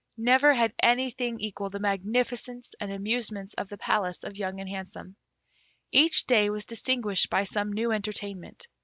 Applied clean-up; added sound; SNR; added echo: none; none; none; none.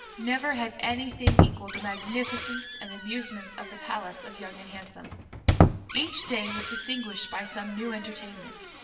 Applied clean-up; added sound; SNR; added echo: none; Squeak; -5 dB; reverberation time 0.9 s.